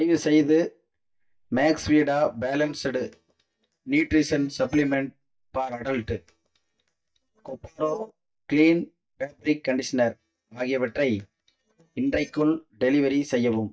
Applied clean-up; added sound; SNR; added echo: neural mask model DeepFilterNet 3.